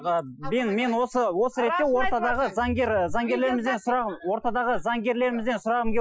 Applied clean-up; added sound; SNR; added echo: classical method Wiener filter.